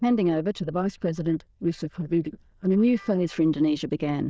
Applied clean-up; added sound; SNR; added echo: neural diffusion model UNIVERSE++.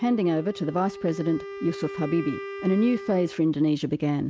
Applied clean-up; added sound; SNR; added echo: none; Wind instrument, woodwind instrument; 13 dB; none.